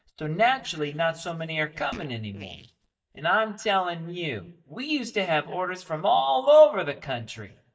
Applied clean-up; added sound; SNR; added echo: neural mask model DeepFilterNet 3.